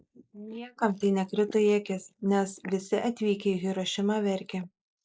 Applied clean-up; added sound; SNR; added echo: neural mask model Resemble Enhance denoiser.